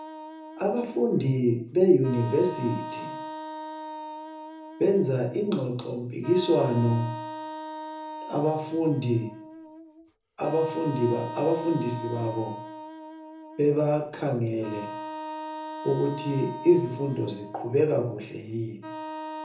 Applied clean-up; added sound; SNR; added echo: none; Wind instrument, woodwind instrument; 11 dB; reverberation time 0.5 s.